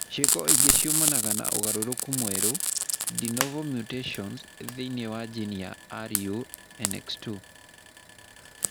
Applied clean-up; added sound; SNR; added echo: none; Frying (food); -5 dB; none.